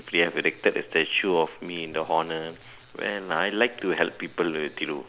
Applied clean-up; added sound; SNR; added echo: none; none; none; none.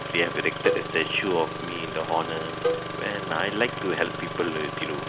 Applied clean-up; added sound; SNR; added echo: none; Engine starting + Cowbell; 3 dB; none.